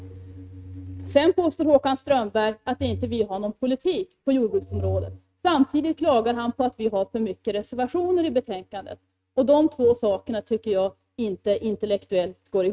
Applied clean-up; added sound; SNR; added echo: neural mask model RNNoise.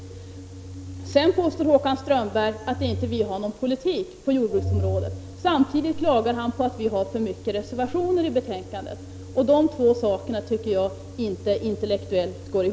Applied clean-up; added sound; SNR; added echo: none; Organ; 11 dB; none.